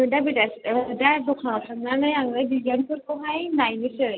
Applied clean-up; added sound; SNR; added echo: none; none; none; none.